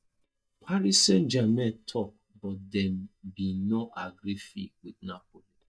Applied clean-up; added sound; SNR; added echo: neural mask model DeepFilterNet 3.